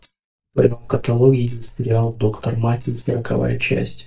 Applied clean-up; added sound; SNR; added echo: neural mask model DeepFilterNet 3.